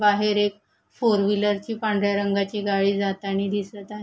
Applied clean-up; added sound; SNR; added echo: none; none; none; none.